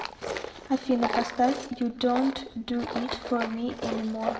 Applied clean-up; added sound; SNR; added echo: none; Tools; 6 dB; reverberation time 0.6 s.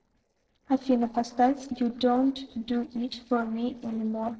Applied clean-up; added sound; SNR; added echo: neural separator model SepFormer DNS4.